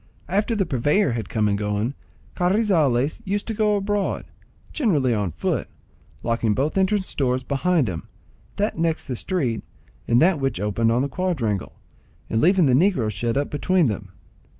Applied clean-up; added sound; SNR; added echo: none; none; none; none.